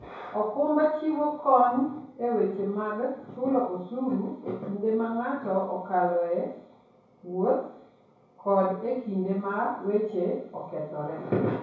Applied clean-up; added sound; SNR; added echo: none; none; none; reverberation time 0.6 s.